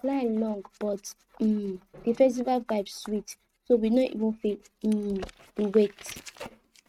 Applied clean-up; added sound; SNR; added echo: neural mask model RNNoise.